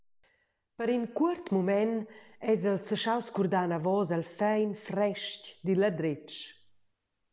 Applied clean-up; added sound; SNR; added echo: none; none; none; none.